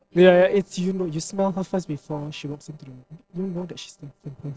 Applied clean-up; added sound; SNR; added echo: neural separator model SepFormer DNS4.